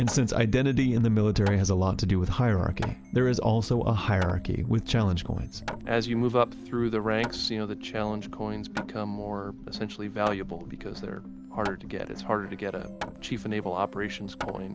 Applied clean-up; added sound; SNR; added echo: none; Hammer; 17 dB; none.